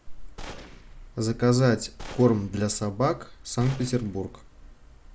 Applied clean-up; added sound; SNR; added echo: none; Gunshot, gunfire; 18 dB; none.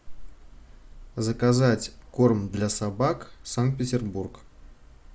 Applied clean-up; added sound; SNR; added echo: none; none; none; none.